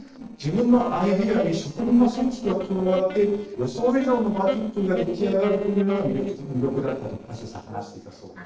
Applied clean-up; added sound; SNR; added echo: neural separator model SepFormer DNS4.